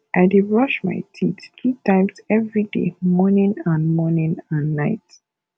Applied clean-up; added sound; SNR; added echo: none; none; none; none.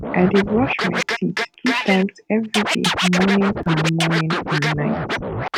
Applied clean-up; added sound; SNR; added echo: none; Scratching (performance technique); 3 dB; none.